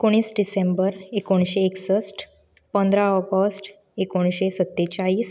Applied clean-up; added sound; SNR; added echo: none; none; none; none.